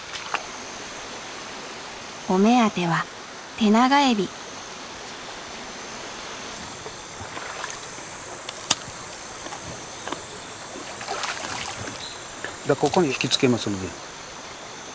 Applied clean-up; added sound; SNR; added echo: none; none; none; none.